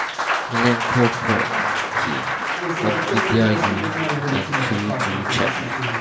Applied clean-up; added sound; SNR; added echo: none; Applause; -2 dB; reverberation time 2.5 s.